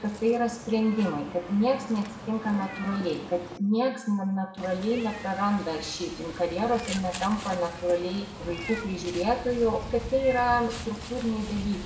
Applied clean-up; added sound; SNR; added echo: none; Meow; 12 dB; reverberation time 0.7 s.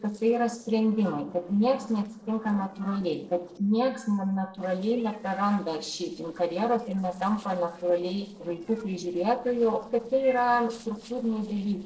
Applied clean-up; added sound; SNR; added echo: neural separator model SepFormer DNS4.